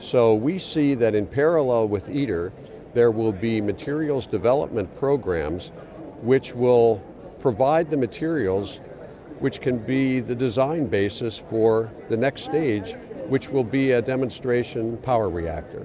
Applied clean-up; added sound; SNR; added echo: none; none; none; none.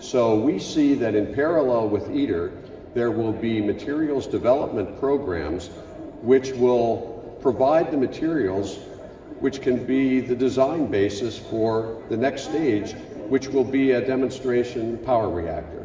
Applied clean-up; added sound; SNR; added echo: none; none; none; reverberation time 2.6 s.